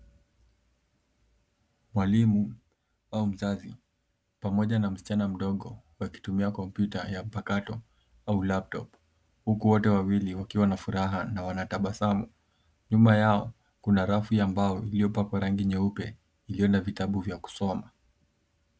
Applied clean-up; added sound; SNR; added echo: none; none; none; none.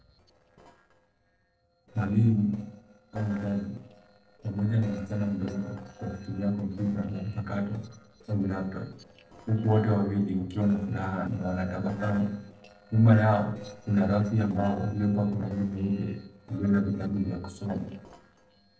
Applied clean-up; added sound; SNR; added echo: neural separator model SepFormer DNS4.